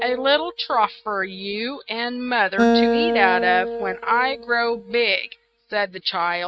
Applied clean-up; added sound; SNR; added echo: neural mask model RNNoise.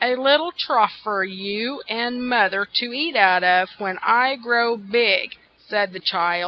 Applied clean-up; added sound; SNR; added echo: none; none; none; none.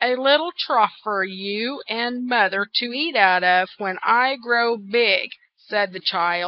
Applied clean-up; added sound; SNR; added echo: neural mask model Resemble Enhance denoiser.